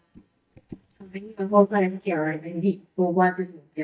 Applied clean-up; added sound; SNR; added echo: neural mask model DeepFilterNet 3.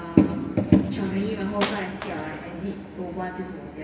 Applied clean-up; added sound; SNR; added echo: none; Wood; 10 dB; reverberation time 2.5 s.